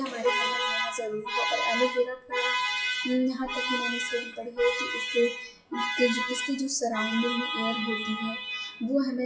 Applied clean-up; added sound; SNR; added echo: classical method WPE with log-MMSE.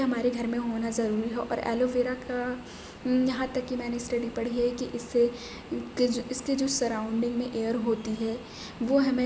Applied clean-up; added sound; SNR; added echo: none; none; none; none.